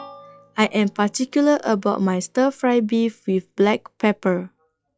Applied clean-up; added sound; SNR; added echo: classical method log-MMSE.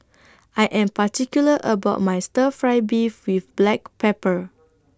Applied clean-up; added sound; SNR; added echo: none; none; none; none.